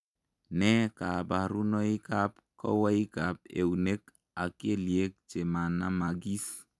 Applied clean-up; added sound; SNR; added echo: none; none; none; none.